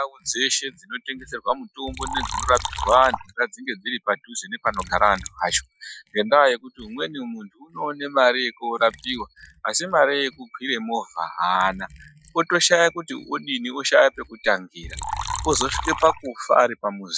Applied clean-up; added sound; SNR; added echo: classical method Wiener filter.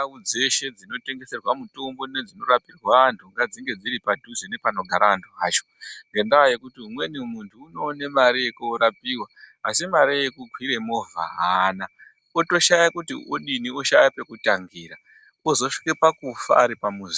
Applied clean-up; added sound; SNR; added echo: none; none; none; none.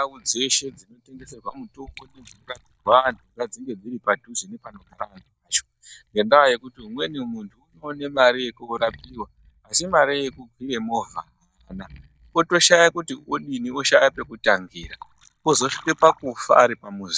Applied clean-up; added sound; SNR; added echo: neural mask model DeepFilterNet 3.